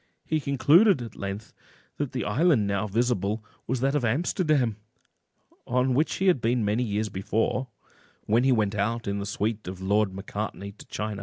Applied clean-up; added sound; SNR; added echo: none; none; none; none.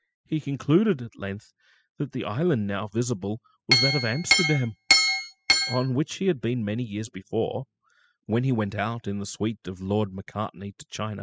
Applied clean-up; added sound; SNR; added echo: classical method spectral subtraction.